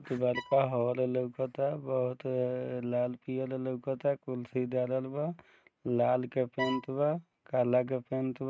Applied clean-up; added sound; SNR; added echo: neural mask model RNNoise.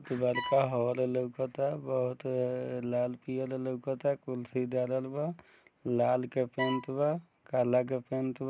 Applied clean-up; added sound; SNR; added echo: none; Bowed string instrument; 8 dB; none.